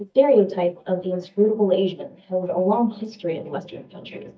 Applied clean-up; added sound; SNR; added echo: neural mask model DeepFilterNet 3.